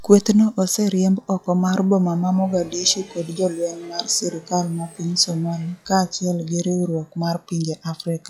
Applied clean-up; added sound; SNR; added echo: classical method log-MMSE.